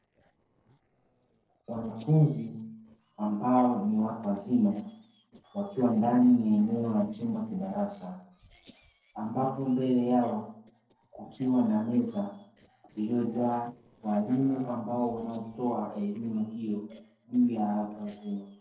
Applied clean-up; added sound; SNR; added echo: neural separator model SepFormer DNS4.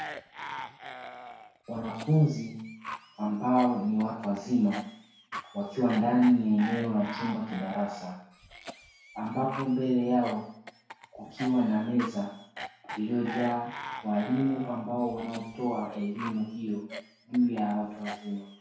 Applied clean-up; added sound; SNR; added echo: none; Cough; 14 dB; reverberation time 0.6 s.